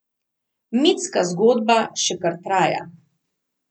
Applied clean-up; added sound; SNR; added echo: none; none; none; none.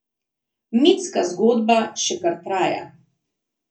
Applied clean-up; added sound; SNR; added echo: none; none; none; reverberation time 0.2 s.